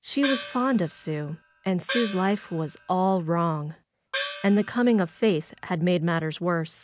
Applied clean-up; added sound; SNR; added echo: none; Gong; 12 dB; none.